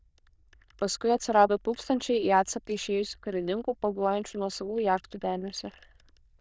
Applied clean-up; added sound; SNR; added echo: neural diffusion model UNIVERSE++.